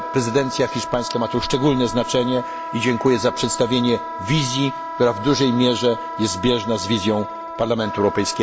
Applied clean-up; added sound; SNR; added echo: none; Wind instrument, woodwind instrument; 9 dB; none.